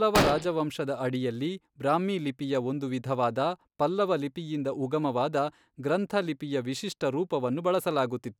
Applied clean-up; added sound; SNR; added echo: none; Explosion; 1 dB; none.